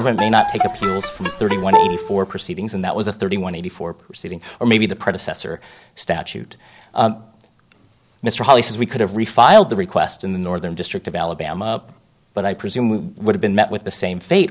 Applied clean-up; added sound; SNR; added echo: none; Bowed string instrument; 1 dB; none.